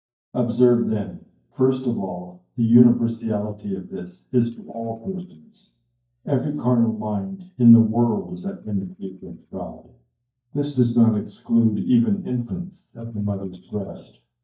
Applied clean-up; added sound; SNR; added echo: neural mask model DeepFilterNet 3.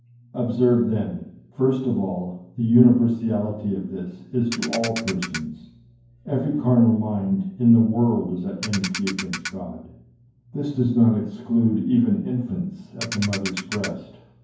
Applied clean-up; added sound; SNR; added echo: none; Ratchet, pawl; 10 dB; reverberation time 0.9 s.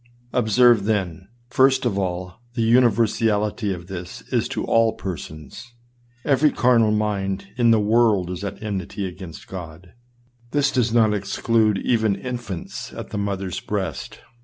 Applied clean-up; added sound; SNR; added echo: none; none; none; none.